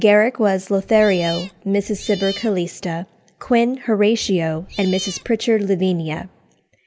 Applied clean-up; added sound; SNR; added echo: none; Cat; 14 dB; none.